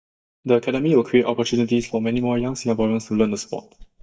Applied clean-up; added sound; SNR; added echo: neural mask model DeepFilterNet 3.